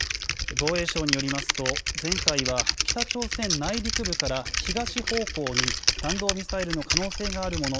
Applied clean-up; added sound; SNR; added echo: none; Typing; -2 dB; none.